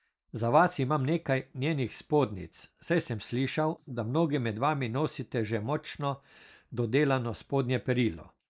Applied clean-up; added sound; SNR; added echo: neural mask model Resemble Enhance denoiser.